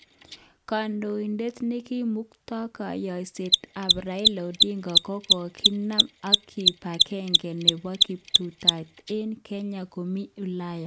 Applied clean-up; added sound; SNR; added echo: none; Mechanisms; -4 dB; none.